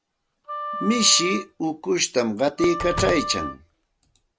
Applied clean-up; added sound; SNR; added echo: none; Wind instrument, woodwind instrument + Slam; 8 dB; none.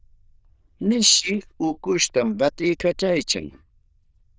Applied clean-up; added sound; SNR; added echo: neural diffusion model UNIVERSE++.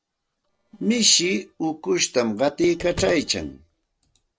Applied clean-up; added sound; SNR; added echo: neural separator model SepFormer DNS4.